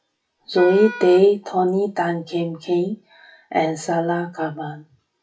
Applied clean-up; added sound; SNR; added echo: classical method WPE with log-MMSE.